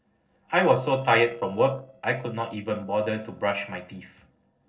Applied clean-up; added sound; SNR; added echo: neural separator model SepFormer DNS4.